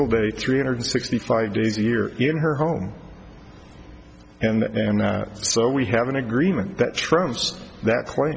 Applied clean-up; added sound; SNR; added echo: none; none; none; none.